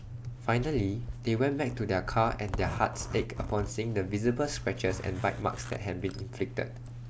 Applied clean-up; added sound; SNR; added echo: none; Zipper (clothing); 8 dB; none.